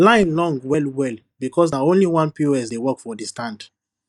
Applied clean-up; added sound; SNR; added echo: neural mask model DeepFilterNet 3.